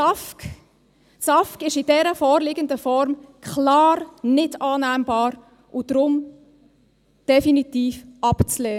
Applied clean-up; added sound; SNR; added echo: none; none; none; none.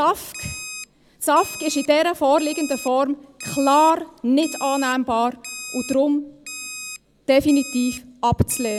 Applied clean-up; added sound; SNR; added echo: none; Alarm; 15 dB; none.